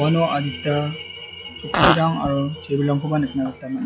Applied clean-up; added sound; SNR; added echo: classical method log-MMSE.